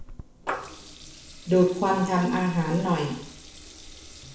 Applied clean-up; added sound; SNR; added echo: none; Water tap, faucet / Liquid; 14 dB; reverberation time 0.6 s.